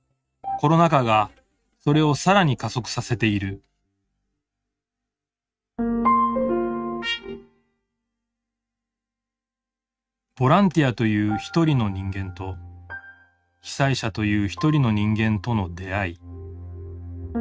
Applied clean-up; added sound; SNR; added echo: neural mask model RNNoise.